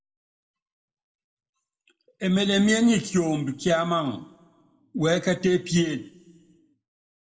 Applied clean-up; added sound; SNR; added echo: none; none; none; reverberation time 0.7 s.